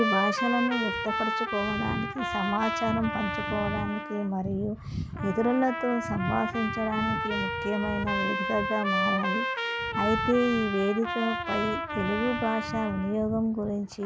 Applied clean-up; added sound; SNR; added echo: none; Trumpet; 3 dB; none.